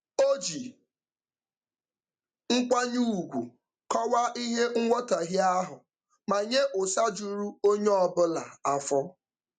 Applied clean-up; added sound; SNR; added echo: none; none; none; none.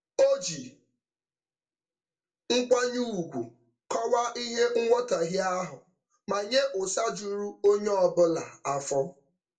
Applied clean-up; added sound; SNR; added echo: none; none; none; reverberation time 0.2 s.